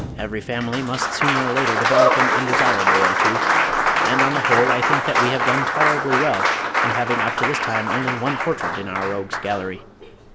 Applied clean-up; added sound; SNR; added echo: none; Applause; -5 dB; none.